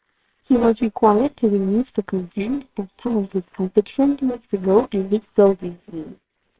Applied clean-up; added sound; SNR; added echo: neural separator model SepFormer WHAMR!.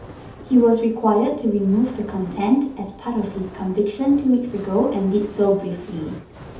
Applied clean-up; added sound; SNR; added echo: none; Fire; 19 dB; reverberation time 0.6 s.